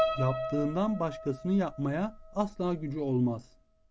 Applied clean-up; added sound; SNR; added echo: none; Piano; 6 dB; none.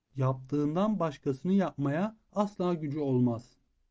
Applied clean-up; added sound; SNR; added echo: none; none; none; none.